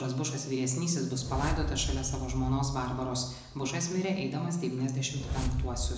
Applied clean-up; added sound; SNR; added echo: none; Whoosh, swoosh, swish; 5 dB; reverberation time 0.9 s.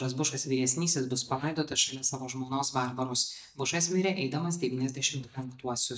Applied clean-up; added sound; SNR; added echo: neural mask model DeepFilterNet 3.